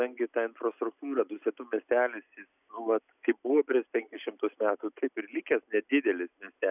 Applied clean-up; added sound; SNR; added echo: none; none; none; none.